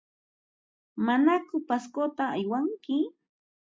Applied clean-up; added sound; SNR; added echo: none; none; none; none.